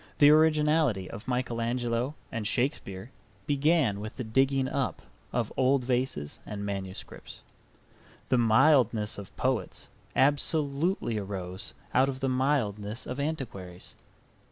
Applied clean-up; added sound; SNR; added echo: none; none; none; none.